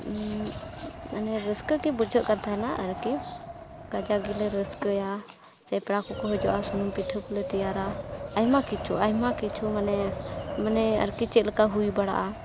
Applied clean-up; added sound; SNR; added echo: none; Wind; 9 dB; none.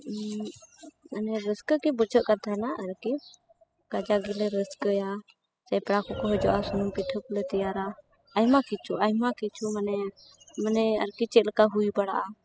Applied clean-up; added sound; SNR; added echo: classical method spectral subtraction.